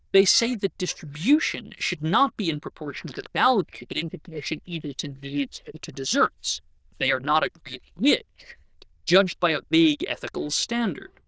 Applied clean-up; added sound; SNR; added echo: neural diffusion model UNIVERSE++.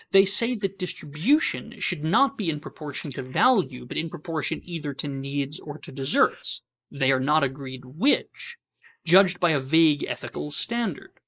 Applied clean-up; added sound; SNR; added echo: neural mask model Resemble Enhance denoiser.